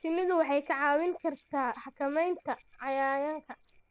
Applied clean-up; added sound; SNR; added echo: neural separator model SepFormer DNS4.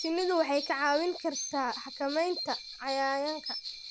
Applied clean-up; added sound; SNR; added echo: none; Bell + Bird; 10 dB; none.